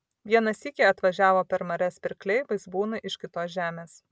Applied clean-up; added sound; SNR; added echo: none; none; none; none.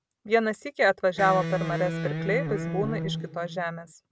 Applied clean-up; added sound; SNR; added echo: none; Electric guitar; 4 dB; none.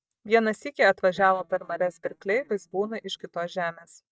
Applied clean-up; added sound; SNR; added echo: neural mask model DeepFilterNet 3.